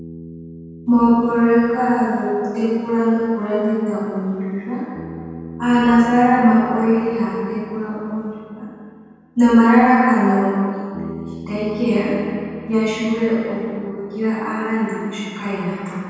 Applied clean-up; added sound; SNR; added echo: none; Bass guitar; 19 dB; reverberation time 2.1 s.